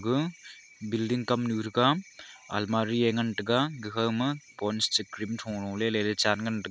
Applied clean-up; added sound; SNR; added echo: none; none; none; none.